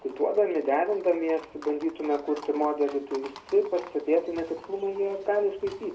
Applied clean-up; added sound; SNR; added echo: none; Livestock, farm animals, working animals; 20 dB; reverberation time 0.3 s.